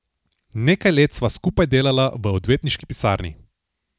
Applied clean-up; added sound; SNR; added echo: none; none; none; none.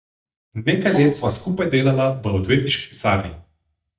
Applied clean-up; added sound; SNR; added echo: neural mask model DeepFilterNet 3.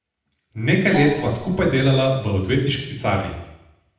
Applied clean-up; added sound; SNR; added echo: none; Gong; 11 dB; reverberation time 0.8 s.